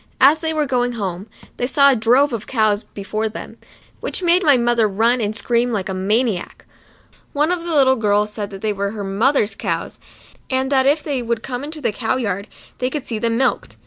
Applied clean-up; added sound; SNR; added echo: none; none; none; none.